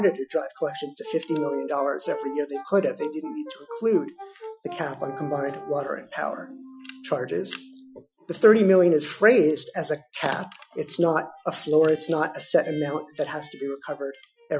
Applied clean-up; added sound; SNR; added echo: classical method Wiener filter.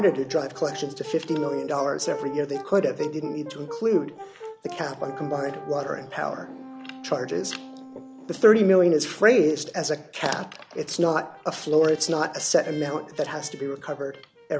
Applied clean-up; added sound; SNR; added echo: none; Brass instrument; 15 dB; none.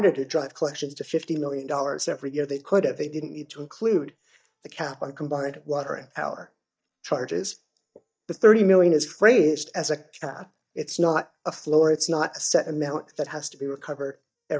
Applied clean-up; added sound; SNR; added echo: neural mask model DeepFilterNet 3.